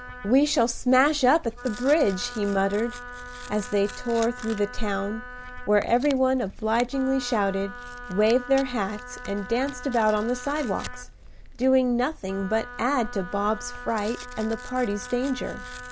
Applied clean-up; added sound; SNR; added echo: none; Tearing + Wind instrument, woodwind instrument; 13 dB; none.